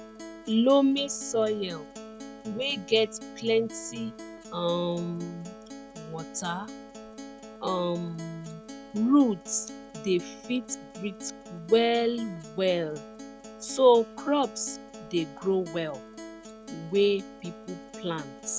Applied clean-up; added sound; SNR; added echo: none; Acoustic guitar; 15 dB; none.